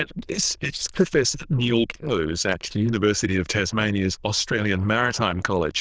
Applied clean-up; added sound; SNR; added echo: neural diffusion model UNIVERSE++.